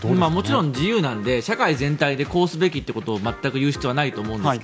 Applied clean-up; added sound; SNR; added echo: none; none; none; none.